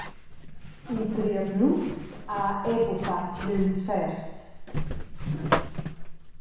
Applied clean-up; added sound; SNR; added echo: none; Zipper (clothing); 4 dB; reverberation time 1.1 s.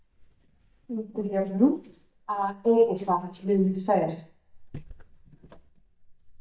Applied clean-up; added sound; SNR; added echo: neural mask model DeepFilterNet 3.